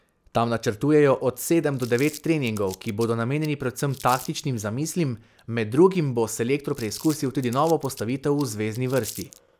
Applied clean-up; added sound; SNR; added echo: none; Crumpling, crinkling; 19 dB; none.